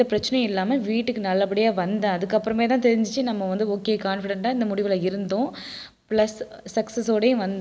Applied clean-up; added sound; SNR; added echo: none; none; none; none.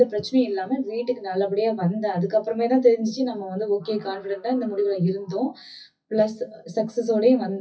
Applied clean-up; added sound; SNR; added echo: classical method WPE with log-MMSE.